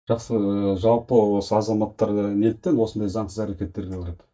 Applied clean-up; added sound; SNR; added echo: neural mask model DeepFilterNet 3.